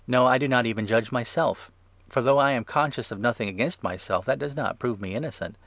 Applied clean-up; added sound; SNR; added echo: none; none; none; none.